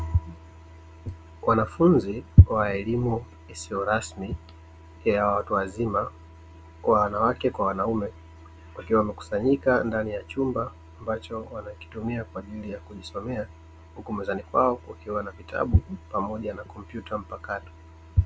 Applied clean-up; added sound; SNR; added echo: none; none; none; none.